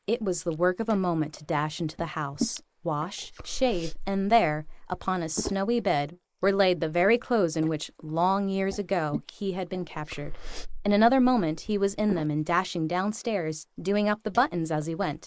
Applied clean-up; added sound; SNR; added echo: neural mask model Resemble Enhance denoiser.